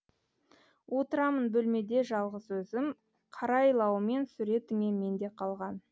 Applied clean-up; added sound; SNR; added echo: none; none; none; none.